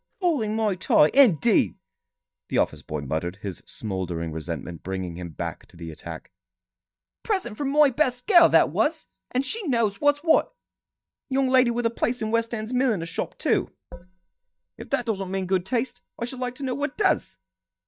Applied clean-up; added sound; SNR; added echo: neural mask model DeepFilterNet 3.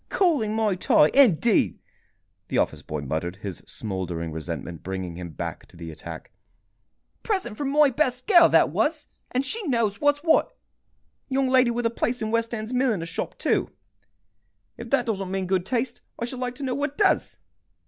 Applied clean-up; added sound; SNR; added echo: none; none; none; none.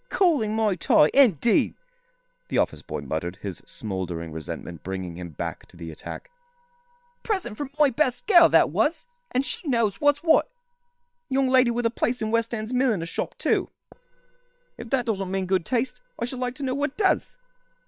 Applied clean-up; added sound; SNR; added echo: neural separator model SepFormer WHAM!.